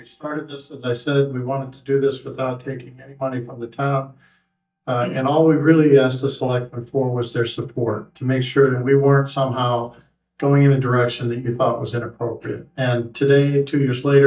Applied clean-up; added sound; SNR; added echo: neural mask model DeepFilterNet 3.